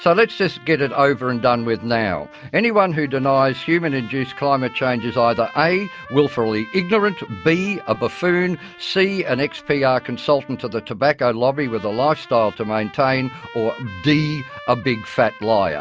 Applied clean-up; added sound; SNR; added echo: none; Trumpet; 20 dB; none.